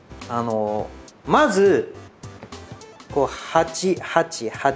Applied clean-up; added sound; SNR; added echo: none; none; none; none.